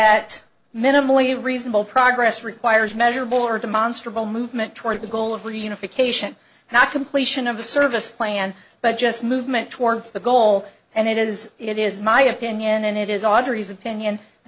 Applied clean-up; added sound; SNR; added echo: neural separator model SepFormer DNS4.